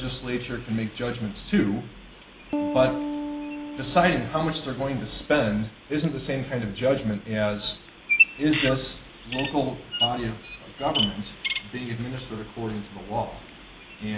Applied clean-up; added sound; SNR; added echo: none; Piano + Bird vocalization, bird call, bird song; 5 dB; none.